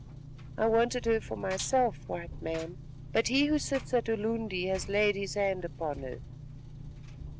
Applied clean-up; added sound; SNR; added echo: none; Engine; 11 dB; none.